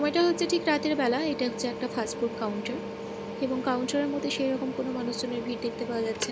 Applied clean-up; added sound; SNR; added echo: none; Mechanical fan; 7 dB; none.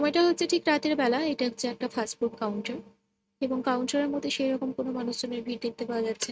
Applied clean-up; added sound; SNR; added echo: neural mask model RNNoise.